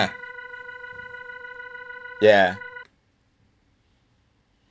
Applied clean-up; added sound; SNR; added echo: none; Organ; 12 dB; none.